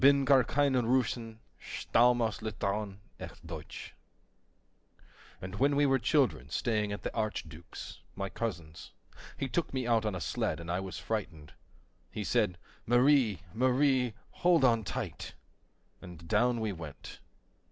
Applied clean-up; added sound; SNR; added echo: none; none; none; none.